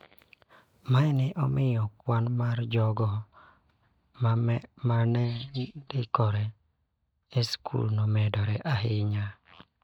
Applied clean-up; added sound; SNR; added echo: neural mask model DeepFilterNet 3.